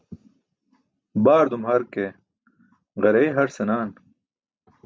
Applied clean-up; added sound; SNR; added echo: none; none; none; none.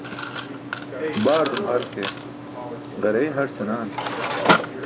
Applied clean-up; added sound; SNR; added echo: none; Mechanisms; 0 dB; none.